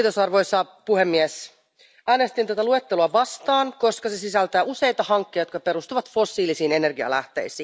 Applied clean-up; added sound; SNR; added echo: none; none; none; none.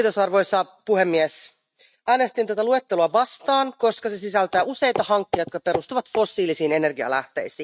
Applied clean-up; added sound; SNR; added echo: neural mask model RNNoise.